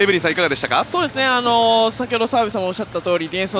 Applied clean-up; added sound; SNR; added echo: none; none; none; none.